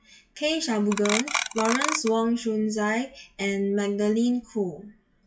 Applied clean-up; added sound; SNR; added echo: classical method WPE with log-MMSE.